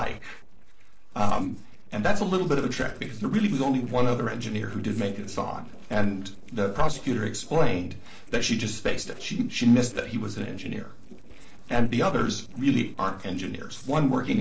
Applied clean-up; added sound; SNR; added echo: neural separator model SepFormer DNS4.